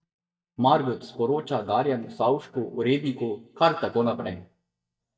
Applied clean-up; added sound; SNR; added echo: neural mask model DeepFilterNet 3.